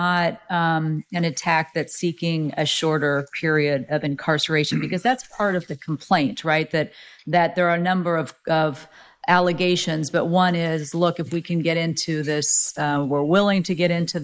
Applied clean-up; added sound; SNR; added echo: neural mask model Resemble Enhance denoiser.